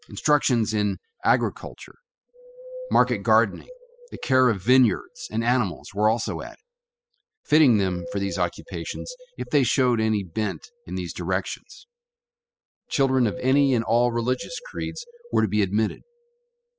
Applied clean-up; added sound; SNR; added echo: classical method spectral subtraction.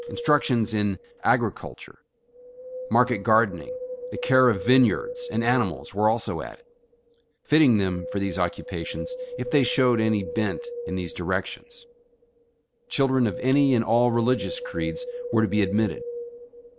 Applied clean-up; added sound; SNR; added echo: none; Wind; 11 dB; none.